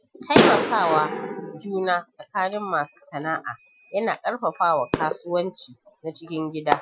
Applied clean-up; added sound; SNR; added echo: classical method Wiener filter.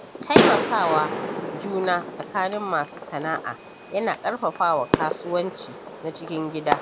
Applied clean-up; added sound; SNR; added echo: none; Fireworks; 1 dB; none.